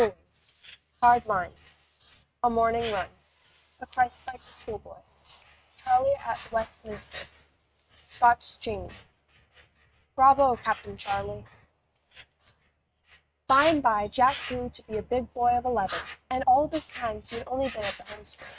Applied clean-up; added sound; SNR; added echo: neural mask model RNNoise.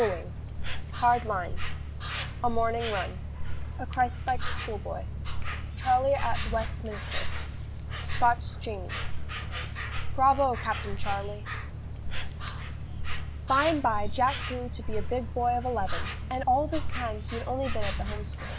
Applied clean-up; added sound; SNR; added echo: none; Insect; 0 dB; none.